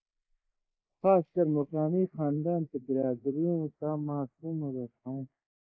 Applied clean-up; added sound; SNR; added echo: neural mask model Resemble Enhance denoiser.